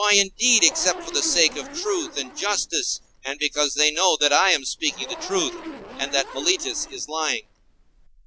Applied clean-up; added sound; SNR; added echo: none; Zipper (clothing); 16 dB; none.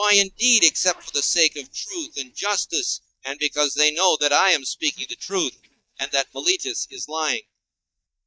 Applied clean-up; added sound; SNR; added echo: neural mask model DeepFilterNet 3.